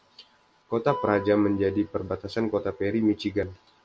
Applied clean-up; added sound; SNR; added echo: none; Guitar; 17 dB; none.